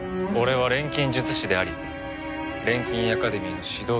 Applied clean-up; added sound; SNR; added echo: none; none; none; none.